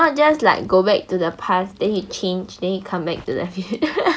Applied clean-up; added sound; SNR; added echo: none; none; none; none.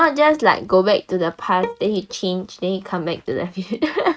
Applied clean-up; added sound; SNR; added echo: neural mask model RNNoise.